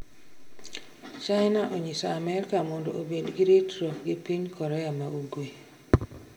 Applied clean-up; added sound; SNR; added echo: none; none; none; reverberation time 0.8 s.